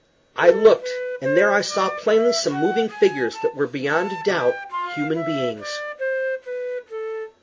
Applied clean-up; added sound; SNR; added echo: none; Wind instrument, woodwind instrument; 7 dB; none.